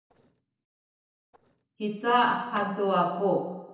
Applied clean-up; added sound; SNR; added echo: neural separator model SepFormer DNS4.